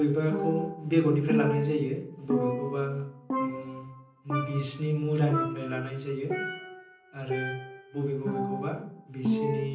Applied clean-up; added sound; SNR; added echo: none; Percussion; 4 dB; reverberation time 0.6 s.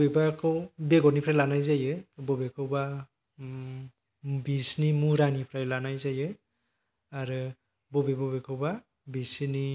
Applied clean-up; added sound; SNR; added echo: none; none; none; none.